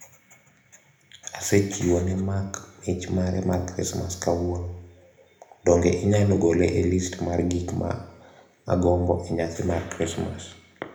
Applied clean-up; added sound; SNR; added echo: none; none; none; reverberation time 0.7 s.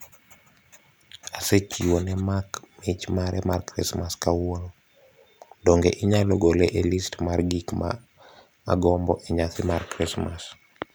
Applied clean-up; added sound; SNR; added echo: none; none; none; none.